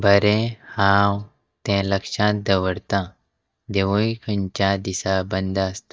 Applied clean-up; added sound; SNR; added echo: neural mask model DeepFilterNet 3.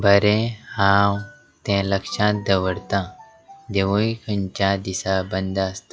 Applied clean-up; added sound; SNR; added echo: classical method log-MMSE.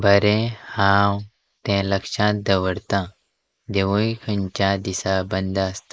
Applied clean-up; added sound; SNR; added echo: neural mask model Resemble Enhance denoiser.